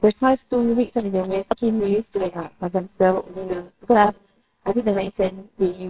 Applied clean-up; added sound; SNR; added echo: neural separator model SepFormer WHAMR!.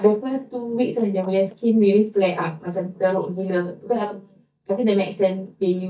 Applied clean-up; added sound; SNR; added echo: neural mask model DeepFilterNet 3.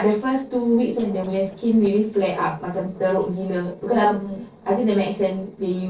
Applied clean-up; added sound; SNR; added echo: neural separator model SepFormer DNS4.